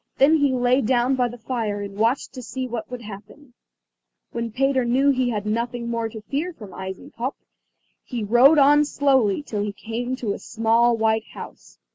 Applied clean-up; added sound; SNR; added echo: none; none; none; none.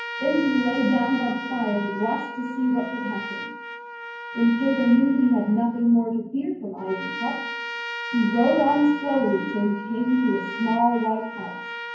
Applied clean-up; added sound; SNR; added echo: none; Trumpet; 10 dB; reverberation time 0.9 s.